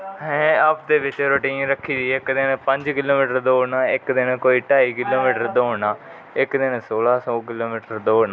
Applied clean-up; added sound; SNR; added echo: none; none; none; none.